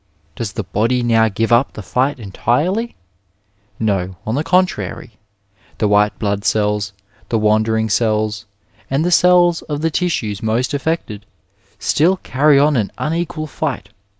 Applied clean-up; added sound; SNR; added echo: none; none; none; none.